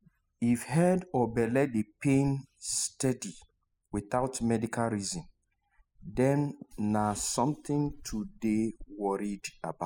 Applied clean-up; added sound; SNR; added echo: classical method spectral subtraction.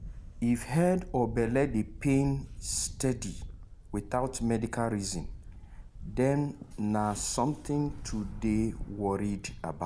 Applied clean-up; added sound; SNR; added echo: none; Camera; 12 dB; none.